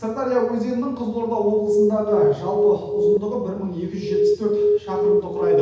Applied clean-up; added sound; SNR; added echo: none; Alarm; -5 dB; reverberation time 0.8 s.